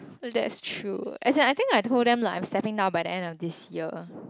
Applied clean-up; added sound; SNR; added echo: none; none; none; none.